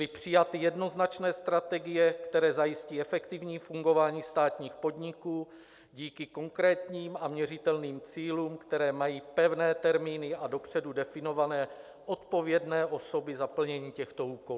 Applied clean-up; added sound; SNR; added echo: none; none; none; none.